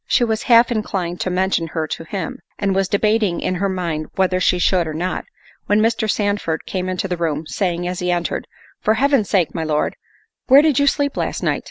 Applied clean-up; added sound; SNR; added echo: none; none; none; none.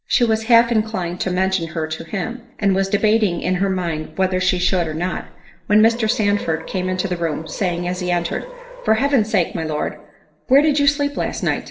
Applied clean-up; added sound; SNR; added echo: none; Subway, metro, underground; 15 dB; reverberation time 0.6 s.